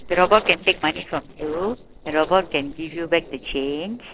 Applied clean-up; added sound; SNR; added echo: neural separator model SepFormer DNS4.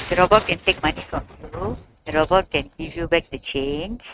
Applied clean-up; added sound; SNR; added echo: neural mask model RNNoise.